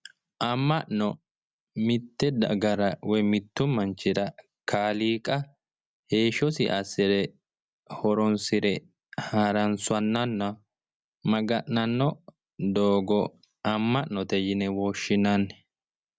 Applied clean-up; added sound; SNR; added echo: none; none; none; none.